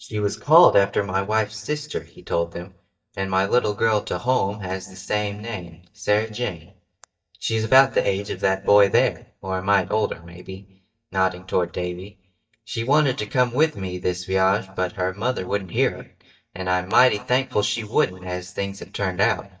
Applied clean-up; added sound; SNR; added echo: neural mask model DeepFilterNet 3.